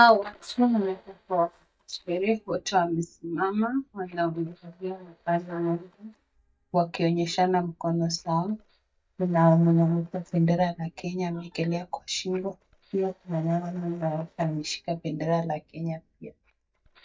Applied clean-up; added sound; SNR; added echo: neural mask model DeepFilterNet 3.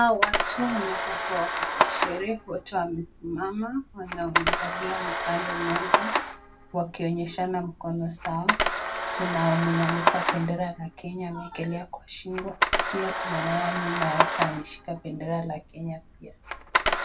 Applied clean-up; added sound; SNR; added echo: none; Camera; -1 dB; reverberation time 0.2 s.